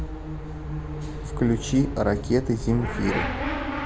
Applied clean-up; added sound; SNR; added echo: none; Motorcycle / Accelerating, revving, vroom; 3 dB; none.